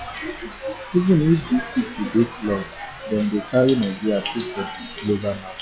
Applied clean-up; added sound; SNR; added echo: classical method log-MMSE.